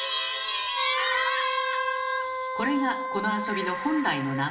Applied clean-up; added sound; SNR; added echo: none; Wind instrument, woodwind instrument; 4 dB; reverberation time 1.2 s.